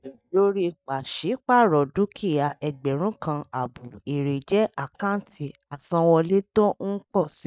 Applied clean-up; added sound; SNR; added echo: neural mask model DeepFilterNet 3.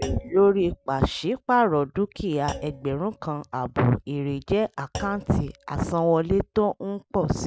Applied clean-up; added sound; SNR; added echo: none; Thump, thud; 18 dB; none.